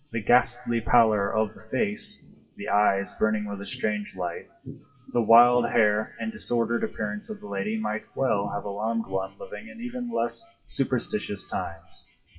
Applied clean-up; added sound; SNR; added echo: classical method WPE with log-MMSE.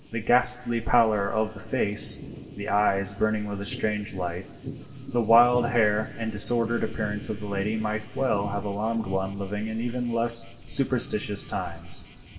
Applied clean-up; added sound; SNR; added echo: none; Thunder; 14 dB; reverberation time 1.5 s.